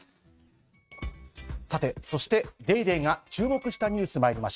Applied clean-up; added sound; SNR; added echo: neural mask model RNNoise.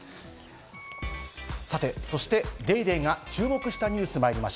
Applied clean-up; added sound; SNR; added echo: none; Wind instrument, woodwind instrument; 17 dB; none.